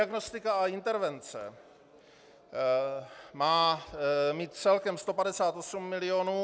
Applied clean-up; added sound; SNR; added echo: none; none; none; none.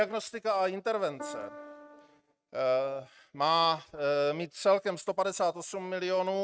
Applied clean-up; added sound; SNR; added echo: neural mask model RNNoise.